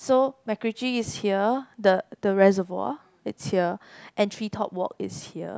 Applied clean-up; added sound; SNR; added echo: none; none; none; none.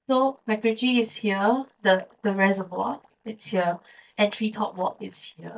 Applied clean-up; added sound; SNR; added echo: neural mask model DeepFilterNet 3.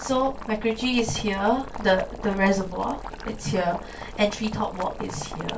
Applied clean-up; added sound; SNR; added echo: none; Boiling; 10 dB; reverberation time 0.2 s.